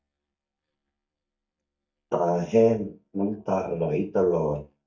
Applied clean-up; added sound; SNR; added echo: neural mask model DeepFilterNet 3.